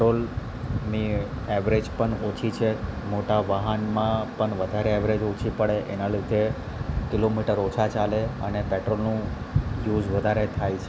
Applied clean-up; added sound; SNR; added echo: none; none; none; none.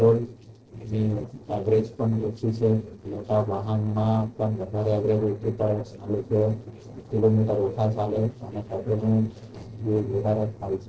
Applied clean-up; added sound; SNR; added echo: neural separator model SepFormer DNS4.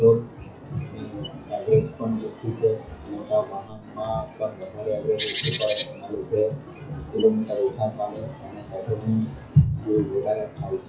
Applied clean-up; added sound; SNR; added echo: classical method WPE with log-MMSE.